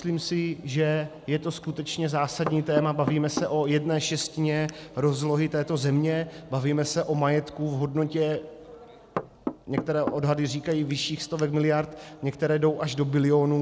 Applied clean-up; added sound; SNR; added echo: none; Knock / Wood; 11 dB; none.